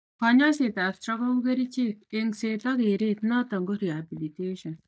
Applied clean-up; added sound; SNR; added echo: neural mask model DeepFilterNet 3.